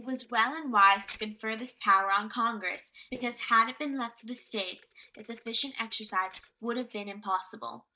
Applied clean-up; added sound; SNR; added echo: neural mask model DeepFilterNet 3.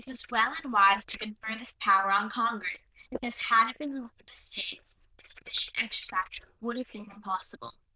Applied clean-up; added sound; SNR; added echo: neural diffusion model UNIVERSE++.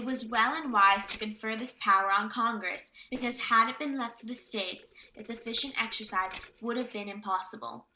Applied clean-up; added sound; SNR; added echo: neural separator model SepFormer DNS4.